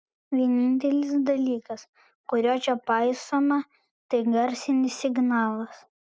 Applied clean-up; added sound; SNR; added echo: none; none; none; none.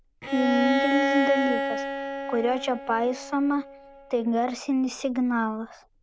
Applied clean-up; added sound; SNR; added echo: none; Bowed string instrument; 4 dB; none.